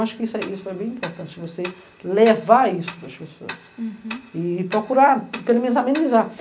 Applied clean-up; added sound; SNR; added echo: none; Tick-tock; 17 dB; none.